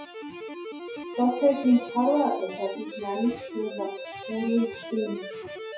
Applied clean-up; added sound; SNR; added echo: classical method WPE with log-MMSE.